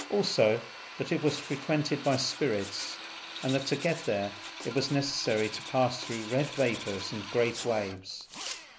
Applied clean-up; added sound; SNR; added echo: none; Drill + Writing; 11 dB; none.